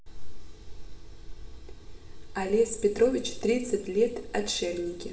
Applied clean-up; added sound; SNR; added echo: none; none; none; reverberation time 0.8 s.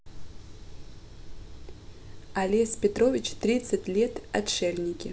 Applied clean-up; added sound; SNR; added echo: none; none; none; none.